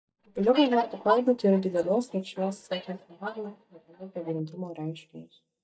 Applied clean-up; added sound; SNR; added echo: neural mask model DeepFilterNet 3.